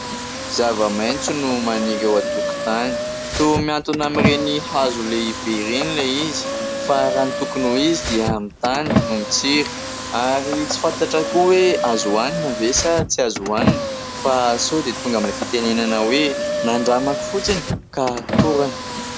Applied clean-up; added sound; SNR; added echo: none; Car; 4 dB; none.